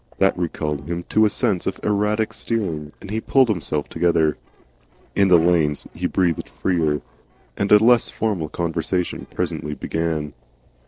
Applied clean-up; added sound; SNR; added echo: neural separator model SepFormer DNS4.